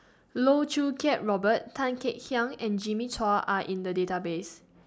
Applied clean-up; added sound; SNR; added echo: none; none; none; none.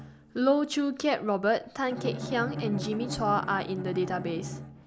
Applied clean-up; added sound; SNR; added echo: none; Bowed string instrument; 9 dB; none.